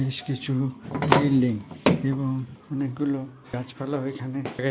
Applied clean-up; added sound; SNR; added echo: none; none; none; none.